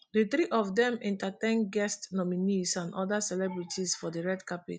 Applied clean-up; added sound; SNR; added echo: none; none; none; none.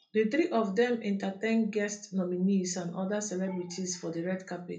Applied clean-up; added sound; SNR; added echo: none; none; none; reverberation time 0.3 s.